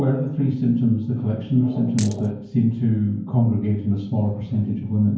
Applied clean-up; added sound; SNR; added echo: none; Coin (dropping); 15 dB; reverberation time 0.9 s.